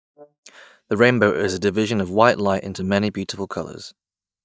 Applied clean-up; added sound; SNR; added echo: neural mask model DeepFilterNet 3.